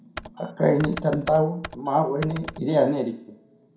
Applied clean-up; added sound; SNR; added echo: none; Computer keyboard; 13 dB; reverberation time 0.4 s.